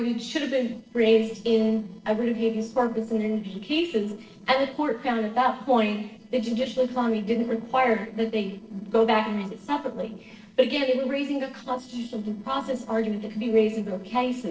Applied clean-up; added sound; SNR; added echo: neural separator model SepFormer DNS4.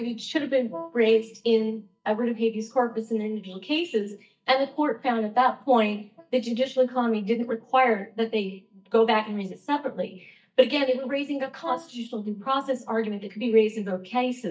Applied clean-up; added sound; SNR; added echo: neural mask model DeepFilterNet 3.